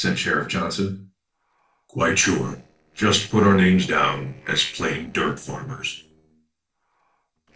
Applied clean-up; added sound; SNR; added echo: neural separator model SepFormer DNS4.